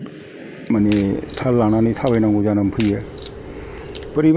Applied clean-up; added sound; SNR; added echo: none; Crack; 16 dB; none.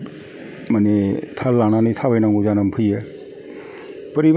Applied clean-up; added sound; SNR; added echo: none; none; none; none.